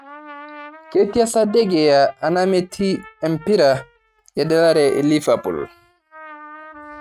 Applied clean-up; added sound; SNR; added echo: neural mask model RNNoise.